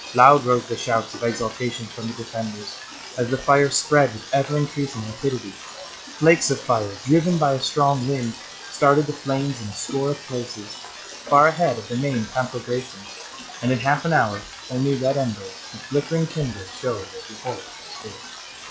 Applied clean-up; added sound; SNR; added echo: classical method log-MMSE.